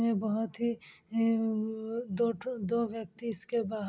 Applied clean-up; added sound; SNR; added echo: none; none; none; none.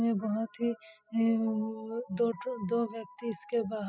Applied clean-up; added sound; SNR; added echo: classical method spectral subtraction.